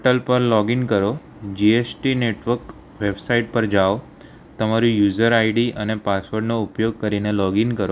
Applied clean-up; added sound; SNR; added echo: none; none; none; none.